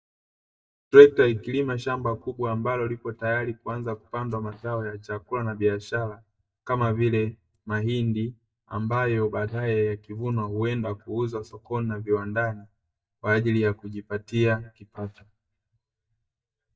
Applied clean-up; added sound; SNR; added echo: neural mask model DeepFilterNet 3.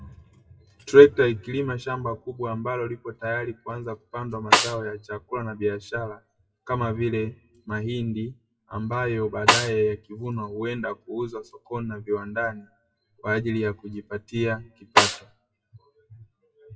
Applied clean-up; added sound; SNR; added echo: classical method WPE with log-MMSE.